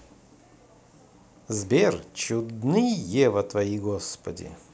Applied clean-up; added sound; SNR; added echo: none; none; none; none.